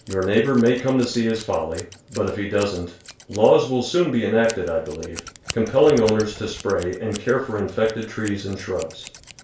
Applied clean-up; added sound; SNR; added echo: none; Scissors; 19 dB; reverberation time 0.2 s.